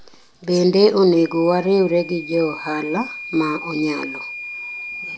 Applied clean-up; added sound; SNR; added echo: none; Microwave oven / Alarm; 14 dB; none.